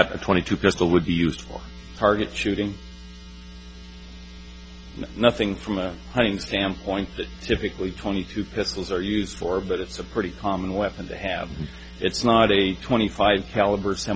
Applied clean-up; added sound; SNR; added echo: none; none; none; none.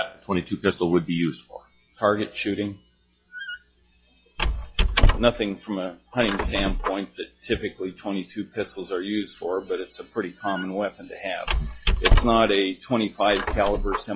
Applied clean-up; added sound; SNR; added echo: classical method log-MMSE.